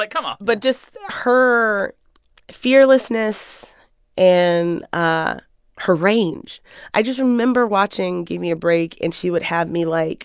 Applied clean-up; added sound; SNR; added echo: none; none; none; none.